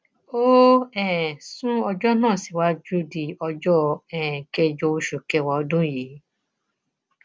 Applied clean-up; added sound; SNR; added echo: none; none; none; none.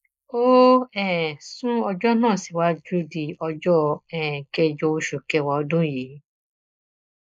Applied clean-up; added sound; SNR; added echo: neural mask model Resemble Enhance denoiser.